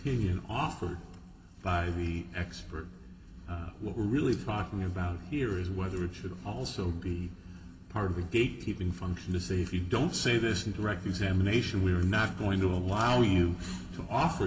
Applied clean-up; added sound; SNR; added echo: none; none; none; reverberation time 1.4 s.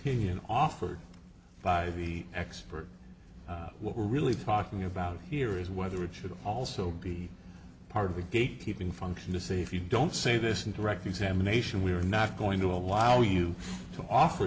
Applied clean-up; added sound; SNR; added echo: none; none; none; none.